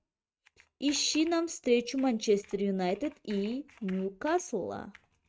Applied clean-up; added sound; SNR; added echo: neural mask model RNNoise.